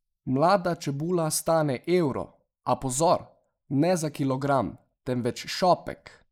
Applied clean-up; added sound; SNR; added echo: neural mask model Resemble Enhance denoiser.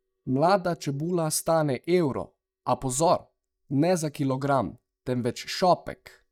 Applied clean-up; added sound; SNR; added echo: neural mask model DeepFilterNet 3.